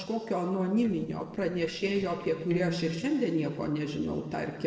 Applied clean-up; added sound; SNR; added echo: neural separator model SepFormer DNS4.